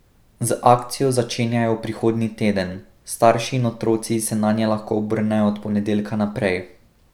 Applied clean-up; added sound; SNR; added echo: none; none; none; none.